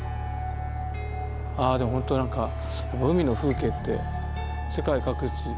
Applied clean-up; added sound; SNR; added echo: none; none; none; none.